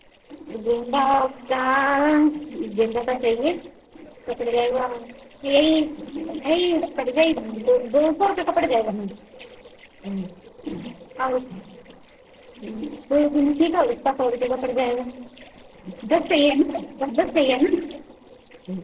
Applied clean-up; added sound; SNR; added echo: neural separator model SepFormer DNS4.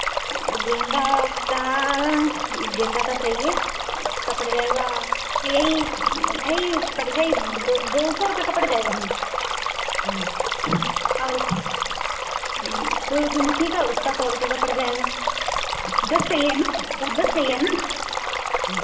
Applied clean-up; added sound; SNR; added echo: none; Stream; -1 dB; reverberation time 1.0 s.